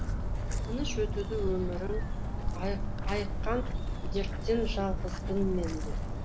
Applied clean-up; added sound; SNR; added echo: none; Walk, footsteps; -3 dB; none.